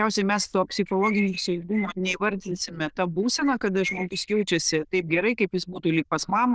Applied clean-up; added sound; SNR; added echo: neural diffusion model UNIVERSE++.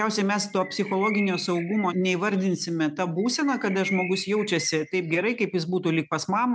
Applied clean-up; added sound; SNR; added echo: none; Bird; 14 dB; none.